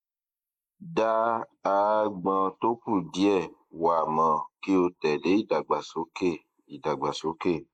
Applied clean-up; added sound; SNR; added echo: neural mask model Resemble Enhance denoiser.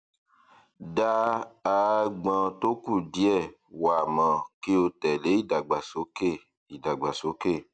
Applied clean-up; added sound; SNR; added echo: none; none; none; none.